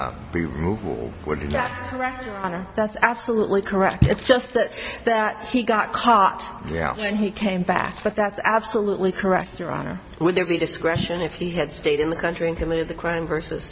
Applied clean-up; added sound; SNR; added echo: none; Splash, splatter; 13 dB; none.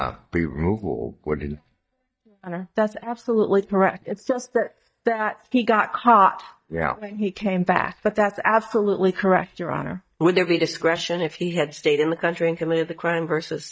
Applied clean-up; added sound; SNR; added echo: neural mask model DeepFilterNet 3.